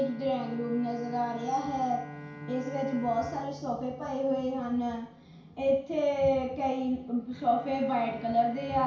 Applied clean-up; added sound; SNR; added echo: none; Bowed string instrument; 16 dB; reverberation time 0.6 s.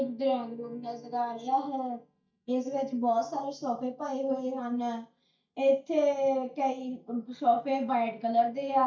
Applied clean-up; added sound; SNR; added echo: neural mask model DeepFilterNet 3.